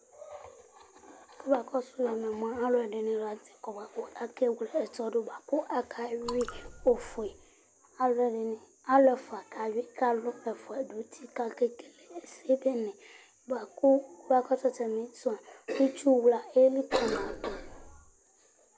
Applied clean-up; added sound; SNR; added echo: none; Raindrop / Drip; 14 dB; none.